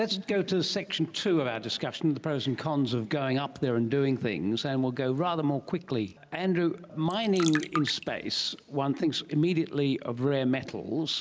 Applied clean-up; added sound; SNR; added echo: none; Trickle, dribble; 9 dB; none.